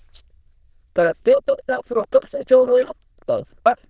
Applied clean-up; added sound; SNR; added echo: neural diffusion model UNIVERSE++.